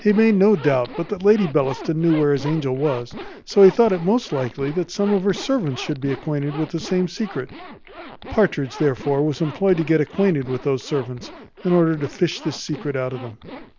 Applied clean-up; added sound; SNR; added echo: none; Zipper (clothing); 16 dB; none.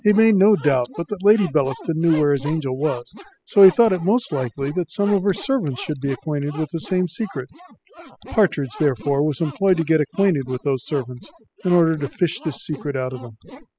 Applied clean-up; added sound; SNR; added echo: classical method spectral subtraction.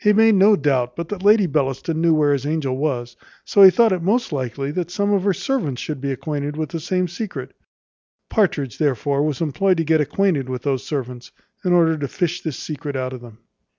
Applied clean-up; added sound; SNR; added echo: none; none; none; none.